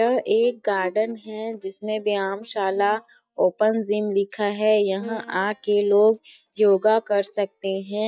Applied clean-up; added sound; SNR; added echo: neural mask model DeepFilterNet 3.